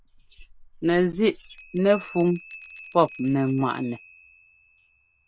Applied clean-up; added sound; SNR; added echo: none; Bell; 11 dB; none.